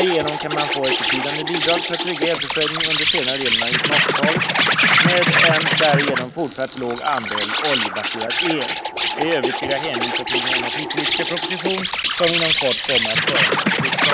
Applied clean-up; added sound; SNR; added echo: none; Insect; -4 dB; none.